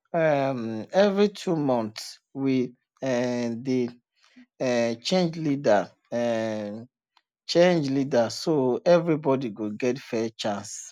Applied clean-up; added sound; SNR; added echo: none; none; none; none.